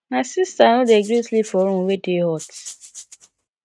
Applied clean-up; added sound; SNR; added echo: neural mask model RNNoise.